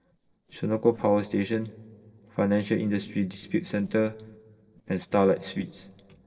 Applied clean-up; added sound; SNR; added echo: neural separator model SepFormer DNS4.